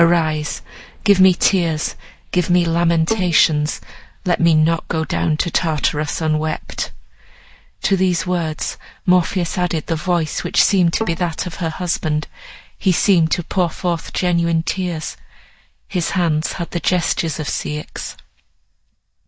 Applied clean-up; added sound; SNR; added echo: neural mask model DeepFilterNet 3.